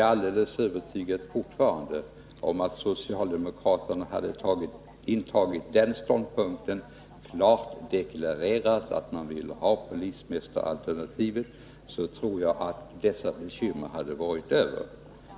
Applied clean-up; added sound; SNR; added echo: none; none; none; none.